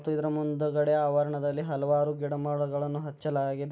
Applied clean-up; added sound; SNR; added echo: none; none; none; none.